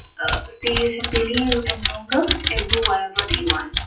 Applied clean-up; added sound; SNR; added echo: classical method WPE with log-MMSE.